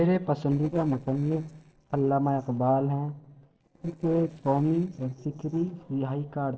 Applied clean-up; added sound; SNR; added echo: neural separator model SepFormer DNS4.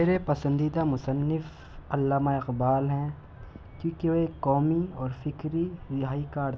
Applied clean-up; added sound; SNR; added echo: none; none; none; none.